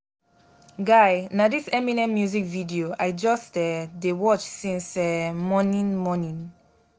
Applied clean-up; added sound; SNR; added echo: none; none; none; none.